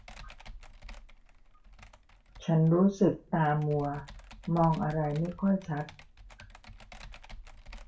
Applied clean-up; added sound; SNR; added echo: none; Computer keyboard; 18 dB; reverberation time 0.2 s.